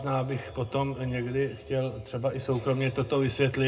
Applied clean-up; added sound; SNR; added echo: none; Wind chime; 20 dB; reverberation time 0.2 s.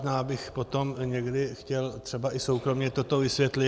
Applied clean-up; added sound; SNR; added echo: none; none; none; none.